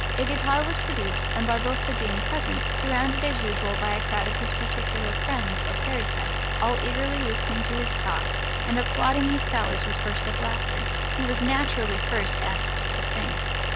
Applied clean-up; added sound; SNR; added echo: none; Idling; -4 dB; none.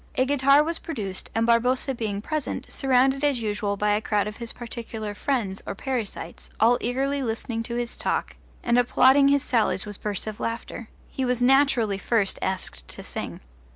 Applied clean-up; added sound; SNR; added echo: none; none; none; none.